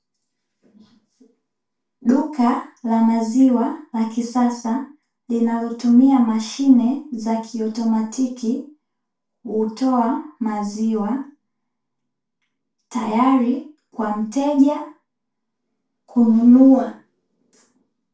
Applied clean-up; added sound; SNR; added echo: none; none; none; reverberation time 0.3 s.